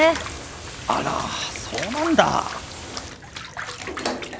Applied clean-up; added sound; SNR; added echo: none; Bathtub (filling or washing) / Water + Bathtub (filling or washing); 7 dB; none.